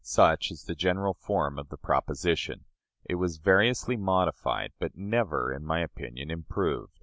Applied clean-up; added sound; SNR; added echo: none; none; none; none.